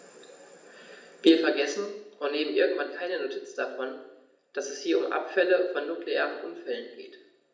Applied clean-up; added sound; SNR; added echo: none; none; none; reverberation time 0.8 s.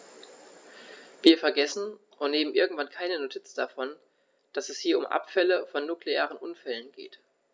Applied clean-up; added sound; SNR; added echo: none; none; none; none.